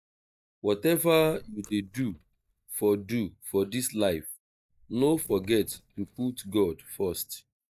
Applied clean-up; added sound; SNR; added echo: neural mask model DeepFilterNet 3.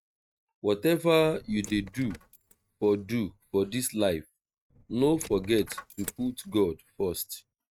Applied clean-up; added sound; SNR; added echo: neural mask model RNNoise.